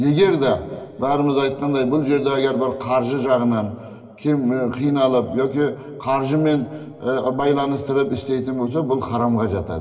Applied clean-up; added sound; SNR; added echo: none; none; none; reverberation time 1.8 s.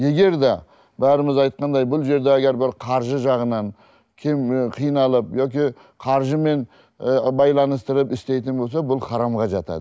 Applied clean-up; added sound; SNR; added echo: none; none; none; none.